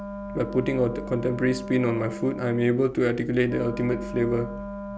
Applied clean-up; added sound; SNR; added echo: none; Wind instrument, woodwind instrument; 11 dB; none.